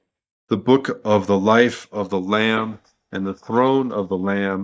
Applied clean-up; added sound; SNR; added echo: neural mask model DeepFilterNet 3.